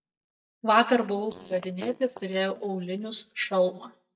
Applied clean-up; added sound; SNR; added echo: neural mask model DeepFilterNet 3.